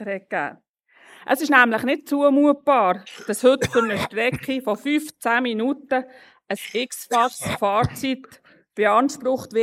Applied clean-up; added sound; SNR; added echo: neural mask model Resemble Enhance denoiser.